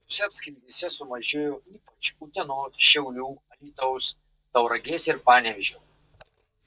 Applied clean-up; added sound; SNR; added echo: neural mask model DeepFilterNet 3.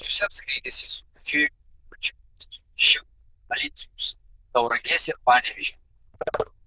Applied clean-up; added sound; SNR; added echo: neural diffusion model UNIVERSE++.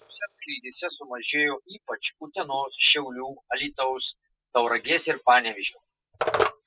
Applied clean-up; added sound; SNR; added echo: classical method spectral subtraction.